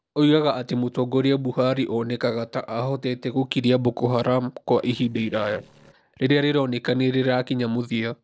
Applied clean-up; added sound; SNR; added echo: neural separator model SepFormer DNS4.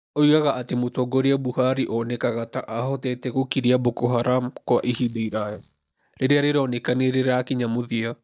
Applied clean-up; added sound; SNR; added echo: neural mask model DeepFilterNet 3.